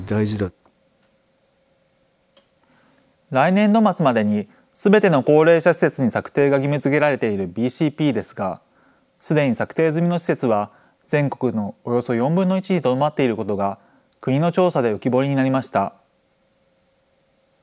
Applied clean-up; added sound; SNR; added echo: none; none; none; none.